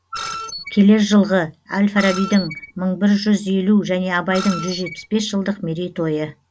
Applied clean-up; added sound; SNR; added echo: none; Screech; 13 dB; none.